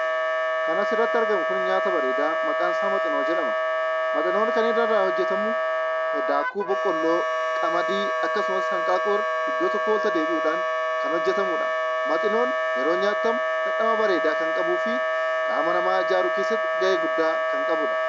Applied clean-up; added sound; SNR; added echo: none; Wind instrument, woodwind instrument; -3 dB; none.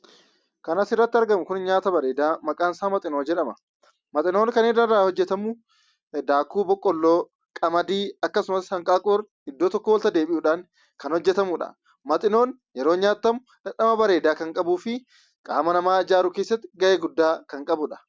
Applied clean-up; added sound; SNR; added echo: none; none; none; none.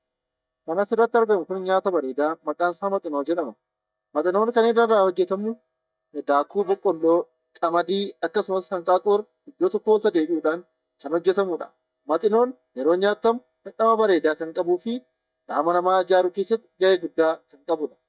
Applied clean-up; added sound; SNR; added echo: neural mask model DeepFilterNet 3.